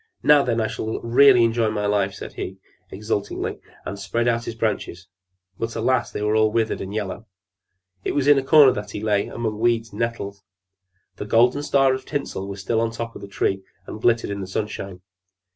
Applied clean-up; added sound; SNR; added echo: none; none; none; none.